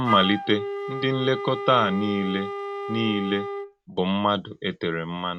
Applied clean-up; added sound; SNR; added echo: none; Wind instrument, woodwind instrument; 7 dB; none.